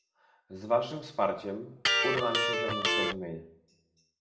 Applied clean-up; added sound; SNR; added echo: none; Electric guitar; -4 dB; reverberation time 0.6 s.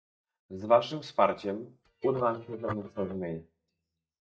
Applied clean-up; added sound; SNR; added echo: neural mask model DeepFilterNet 3.